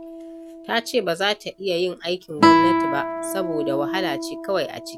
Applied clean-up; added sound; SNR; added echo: none; Guitar; -2 dB; none.